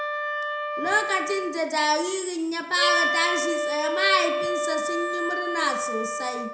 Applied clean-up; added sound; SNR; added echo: none; Wind instrument, woodwind instrument; 1 dB; reverberation time 0.6 s.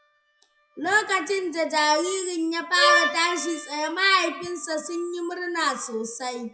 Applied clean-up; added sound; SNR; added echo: classical method WPE with log-MMSE.